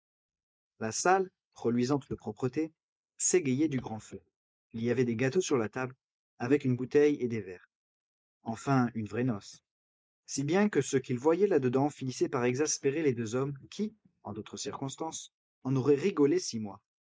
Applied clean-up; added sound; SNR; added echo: neural mask model Resemble Enhance denoiser.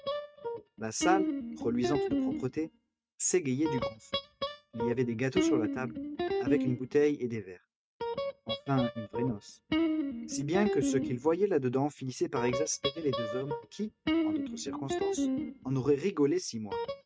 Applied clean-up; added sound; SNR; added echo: neural mask model RNNoise.